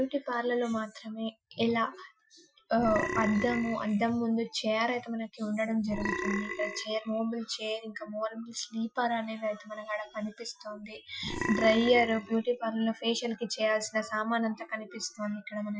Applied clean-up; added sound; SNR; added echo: classical method Wiener filter.